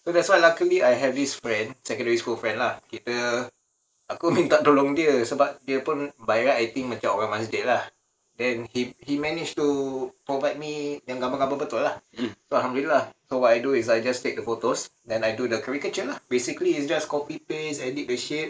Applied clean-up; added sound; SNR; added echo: neural mask model Resemble Enhance denoiser.